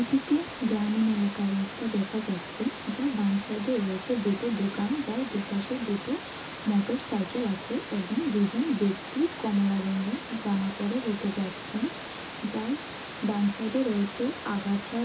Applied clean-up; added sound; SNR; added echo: none; Water; 9 dB; reverberation time 0.2 s.